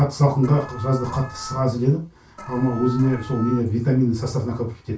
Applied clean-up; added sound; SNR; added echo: none; Alarm; 14 dB; reverberation time 0.2 s.